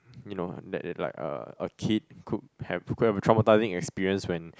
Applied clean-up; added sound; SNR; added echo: none; none; none; none.